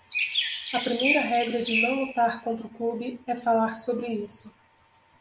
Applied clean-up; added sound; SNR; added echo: none; Chirp, tweet; 1 dB; none.